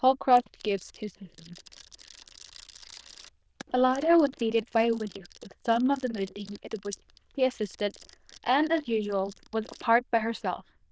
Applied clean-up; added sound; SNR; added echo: neural diffusion model UNIVERSE++.